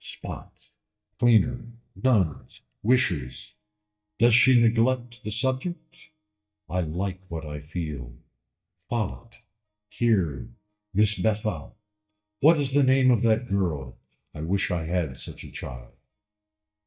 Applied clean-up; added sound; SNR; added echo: neural mask model DeepFilterNet 3.